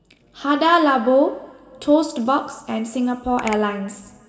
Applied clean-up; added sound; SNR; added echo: none; Finger snapping; 20 dB; reverberation time 2.9 s.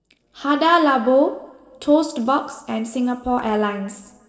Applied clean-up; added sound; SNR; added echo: neural separator model SepFormer DNS4.